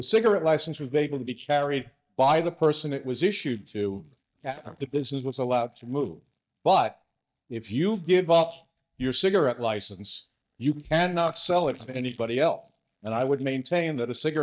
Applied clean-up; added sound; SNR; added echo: neural mask model DeepFilterNet 3.